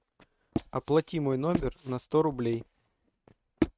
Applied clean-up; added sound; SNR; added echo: neural mask model RNNoise.